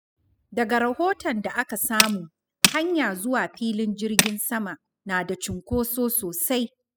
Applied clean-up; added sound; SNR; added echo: classical method spectral subtraction.